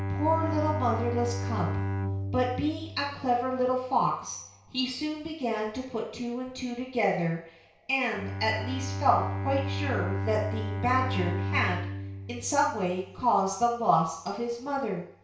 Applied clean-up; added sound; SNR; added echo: none; Bowed string instrument; 5 dB; reverberation time 0.6 s.